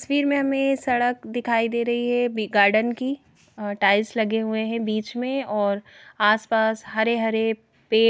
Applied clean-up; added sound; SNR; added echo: none; none; none; none.